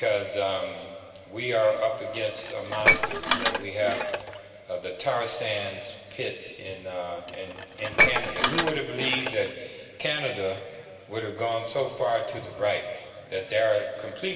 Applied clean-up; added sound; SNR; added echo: none; Dishes, pots, and pans; -1 dB; reverberation time 2.4 s.